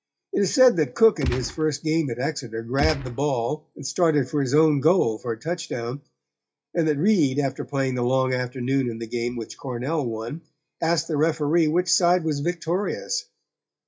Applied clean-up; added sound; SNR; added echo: classical method WPE with log-MMSE.